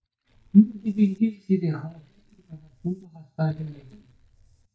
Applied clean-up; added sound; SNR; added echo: neural mask model DeepFilterNet 3.